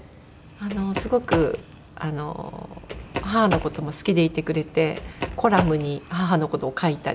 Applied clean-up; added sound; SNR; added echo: none; Run; 6 dB; none.